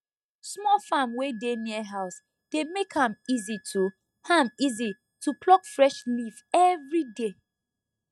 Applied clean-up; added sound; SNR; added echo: neural mask model RNNoise.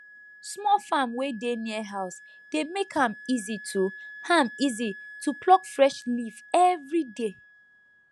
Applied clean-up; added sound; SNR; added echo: none; Wind instrument, woodwind instrument; 19 dB; none.